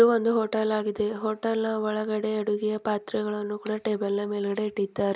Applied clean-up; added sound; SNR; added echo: none; none; none; none.